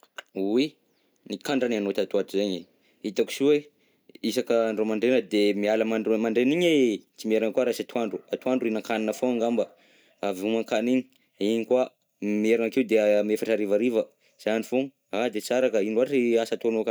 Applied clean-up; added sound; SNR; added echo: none; none; none; none.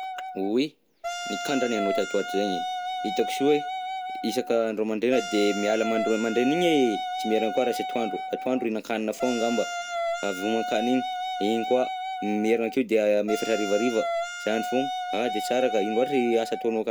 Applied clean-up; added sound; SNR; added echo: none; Wind instrument, woodwind instrument; 6 dB; none.